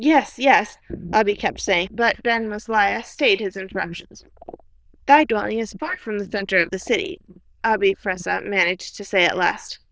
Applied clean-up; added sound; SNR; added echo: neural diffusion model UNIVERSE++.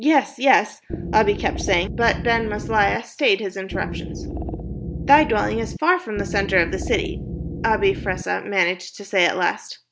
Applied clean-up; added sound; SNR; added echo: none; Wind instrument, woodwind instrument; 7 dB; none.